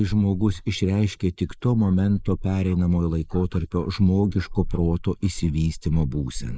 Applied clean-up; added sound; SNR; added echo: neural mask model Resemble Enhance denoiser.